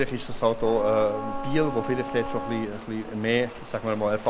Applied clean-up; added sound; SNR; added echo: none; Rain + Wind instrument, woodwind instrument; 7 dB; none.